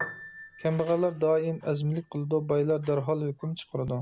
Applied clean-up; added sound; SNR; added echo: none; Piano; 18 dB; none.